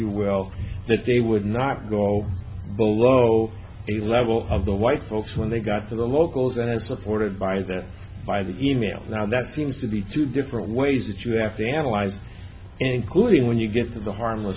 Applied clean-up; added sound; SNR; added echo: none; none; none; none.